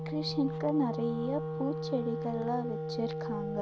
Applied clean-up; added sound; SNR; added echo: none; Wind instrument, woodwind instrument; 2 dB; none.